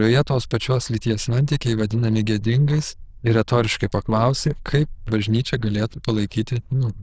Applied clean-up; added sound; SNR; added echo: neural diffusion model UNIVERSE++.